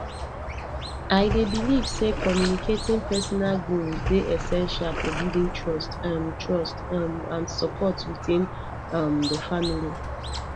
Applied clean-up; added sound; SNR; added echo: none; Squeak + Splash, splatter; 5 dB; none.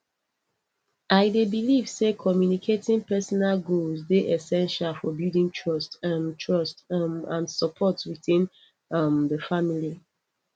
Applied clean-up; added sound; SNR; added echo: none; none; none; none.